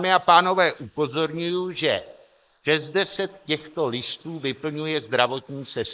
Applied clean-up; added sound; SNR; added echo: neural mask model Resemble Enhance denoiser.